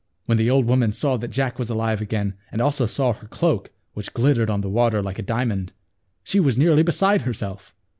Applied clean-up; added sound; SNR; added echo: none; none; none; none.